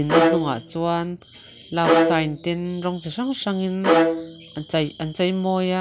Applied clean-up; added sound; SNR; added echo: none; Bowed string instrument; -1 dB; none.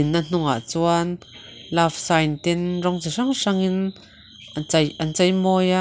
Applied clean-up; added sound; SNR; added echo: none; none; none; none.